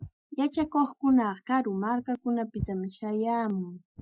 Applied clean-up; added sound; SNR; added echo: classical method Wiener filter.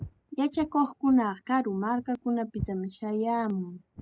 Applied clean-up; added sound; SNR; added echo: none; Walk, footsteps; 16 dB; none.